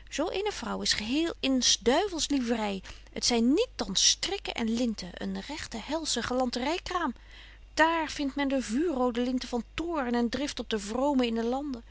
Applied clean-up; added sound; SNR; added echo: none; none; none; none.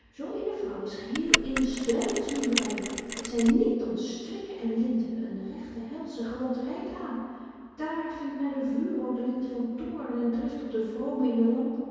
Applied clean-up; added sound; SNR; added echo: none; Mechanisms; 2 dB; reverberation time 2.2 s.